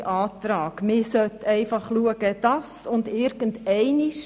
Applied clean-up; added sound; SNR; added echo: none; none; none; none.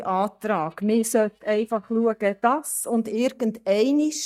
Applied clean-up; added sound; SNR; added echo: neural mask model DeepFilterNet 3.